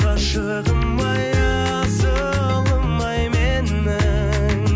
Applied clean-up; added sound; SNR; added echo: none; none; none; none.